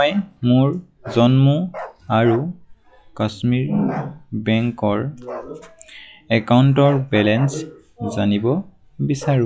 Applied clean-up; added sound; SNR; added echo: classical method log-MMSE.